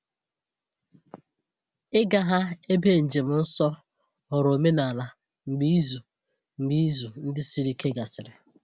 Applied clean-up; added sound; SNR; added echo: none; none; none; none.